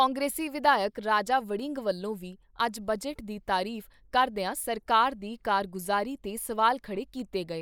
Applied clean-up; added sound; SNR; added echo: neural mask model Resemble Enhance denoiser.